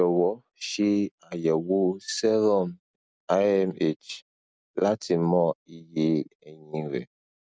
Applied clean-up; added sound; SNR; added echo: none; none; none; none.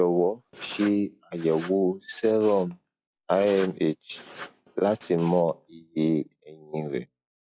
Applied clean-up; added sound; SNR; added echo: classical method log-MMSE.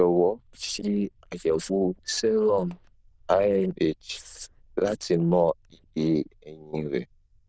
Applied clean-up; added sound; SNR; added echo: neural diffusion model UNIVERSE++.